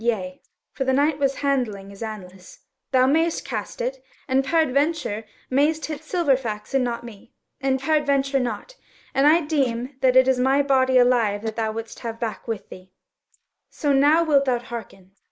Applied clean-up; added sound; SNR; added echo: neural mask model Resemble Enhance denoiser.